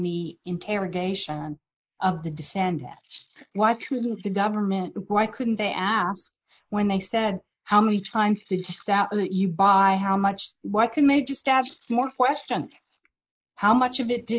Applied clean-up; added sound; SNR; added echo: neural mask model Resemble Enhance denoiser.